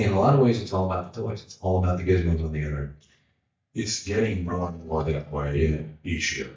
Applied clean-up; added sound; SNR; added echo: neural mask model DeepFilterNet 3.